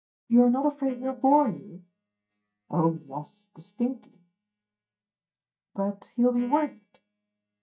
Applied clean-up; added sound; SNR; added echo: neural mask model DeepFilterNet 3.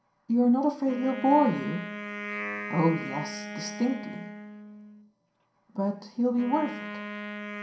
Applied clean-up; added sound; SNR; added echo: none; Wind instrument, woodwind instrument; 10 dB; reverberation time 0.5 s.